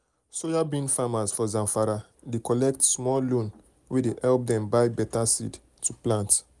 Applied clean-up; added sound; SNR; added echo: none; none; none; none.